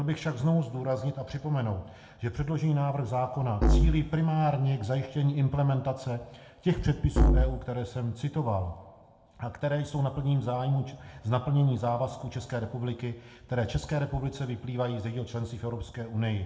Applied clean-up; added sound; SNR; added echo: none; Musical instrument; 0 dB; reverberation time 0.5 s.